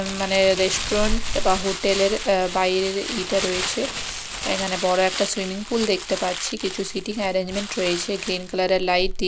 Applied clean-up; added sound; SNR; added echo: none; Crumpling, crinkling; 5 dB; none.